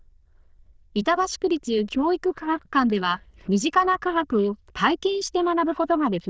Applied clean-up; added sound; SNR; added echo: neural diffusion model UNIVERSE++.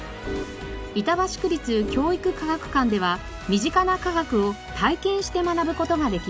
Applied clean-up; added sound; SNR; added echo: none; Organ; 11 dB; none.